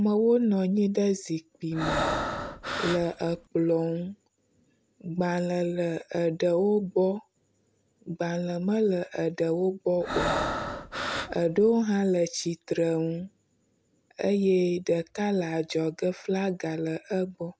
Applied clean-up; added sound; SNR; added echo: none; Breathing; 4 dB; none.